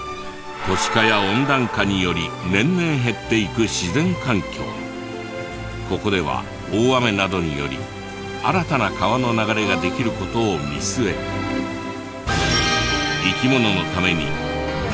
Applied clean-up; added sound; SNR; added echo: none; Bathtub (filling or washing); 19 dB; none.